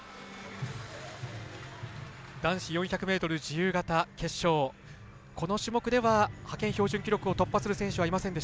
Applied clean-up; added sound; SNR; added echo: none; none; none; none.